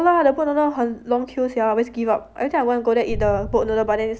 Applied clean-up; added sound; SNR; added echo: none; Boom; 16 dB; none.